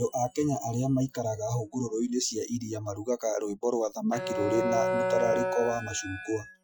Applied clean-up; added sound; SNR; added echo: classical method Wiener filter.